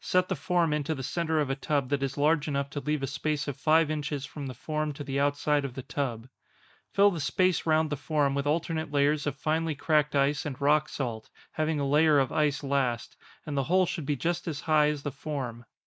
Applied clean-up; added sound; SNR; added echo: neural mask model Resemble Enhance denoiser.